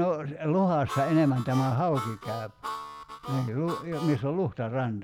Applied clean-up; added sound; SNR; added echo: none; Harmonica; 11 dB; none.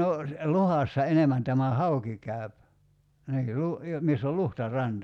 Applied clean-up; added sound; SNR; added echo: none; none; none; none.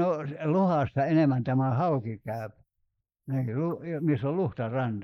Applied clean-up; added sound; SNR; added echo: neural mask model Resemble Enhance denoiser.